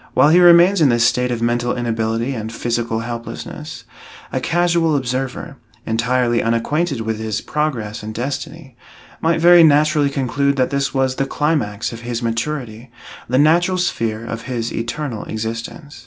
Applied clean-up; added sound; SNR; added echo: none; none; none; none.